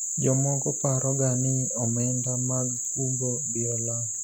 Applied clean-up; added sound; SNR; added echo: none; none; none; none.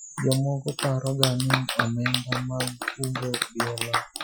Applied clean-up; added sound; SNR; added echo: classical method Wiener filter.